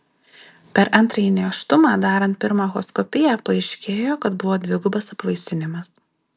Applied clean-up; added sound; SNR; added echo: none; none; none; none.